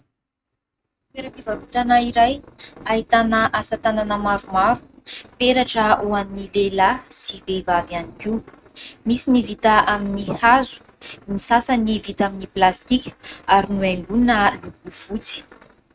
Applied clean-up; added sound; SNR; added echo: neural mask model RNNoise.